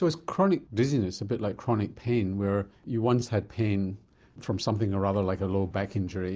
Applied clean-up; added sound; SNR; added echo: none; none; none; none.